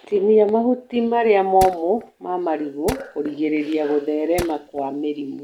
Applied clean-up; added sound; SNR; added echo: none; Tools; 12 dB; none.